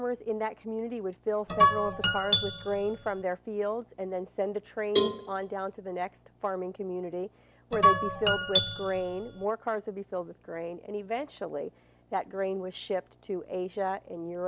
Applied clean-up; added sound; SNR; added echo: none; Cowbell + Guitar; -4 dB; none.